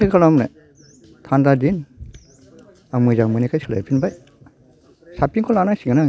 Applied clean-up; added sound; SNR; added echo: none; none; none; none.